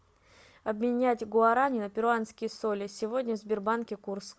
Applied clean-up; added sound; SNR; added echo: none; none; none; none.